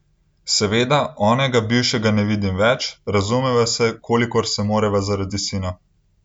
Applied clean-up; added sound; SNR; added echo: none; none; none; none.